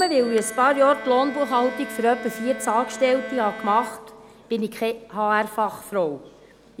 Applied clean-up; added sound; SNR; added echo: none; Bowed string instrument + Bicycle bell; 14 dB; none.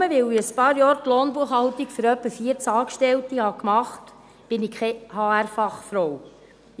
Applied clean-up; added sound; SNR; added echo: none; none; none; none.